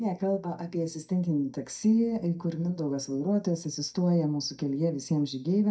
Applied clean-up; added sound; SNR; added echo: neural mask model DeepFilterNet 3.